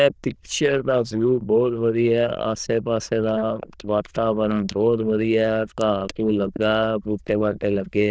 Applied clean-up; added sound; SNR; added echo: neural diffusion model UNIVERSE++.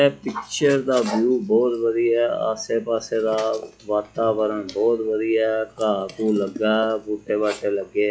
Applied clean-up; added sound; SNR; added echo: classical method log-MMSE.